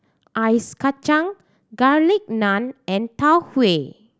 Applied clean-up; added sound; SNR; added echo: none; none; none; none.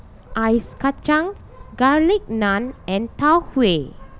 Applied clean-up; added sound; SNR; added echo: none; Bird; 17 dB; none.